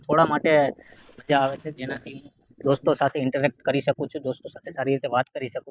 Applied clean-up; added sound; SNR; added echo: neural mask model DeepFilterNet 3.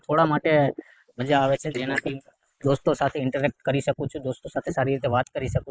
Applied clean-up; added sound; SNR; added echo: neural mask model Resemble Enhance denoiser.